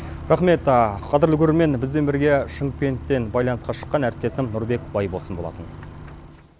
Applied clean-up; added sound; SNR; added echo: none; none; none; none.